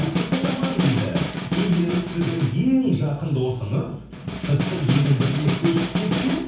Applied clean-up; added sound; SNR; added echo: none; Snare drum; 3 dB; reverberation time 0.7 s.